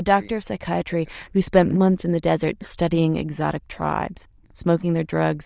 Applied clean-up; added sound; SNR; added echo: neural diffusion model UNIVERSE++.